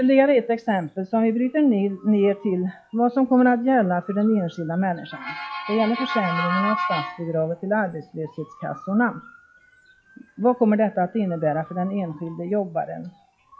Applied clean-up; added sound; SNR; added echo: classical method log-MMSE.